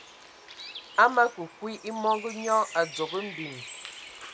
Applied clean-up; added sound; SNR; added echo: none; Bird; 14 dB; none.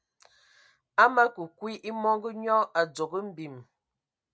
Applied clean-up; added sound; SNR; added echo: none; none; none; none.